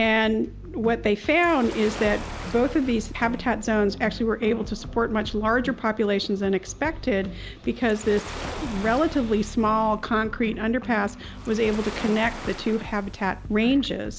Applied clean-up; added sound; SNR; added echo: none; Waves, surf; 16 dB; none.